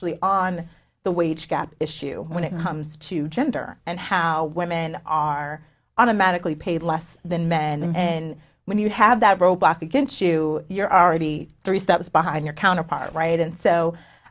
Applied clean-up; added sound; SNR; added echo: none; none; none; none.